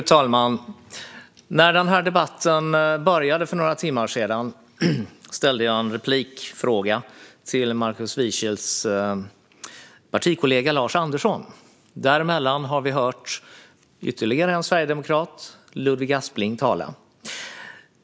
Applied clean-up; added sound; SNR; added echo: none; none; none; none.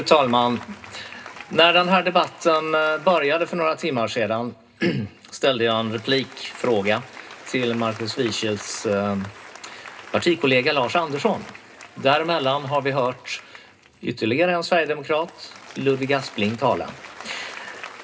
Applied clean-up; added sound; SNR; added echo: none; Applause; 19 dB; reverberation time 0.2 s.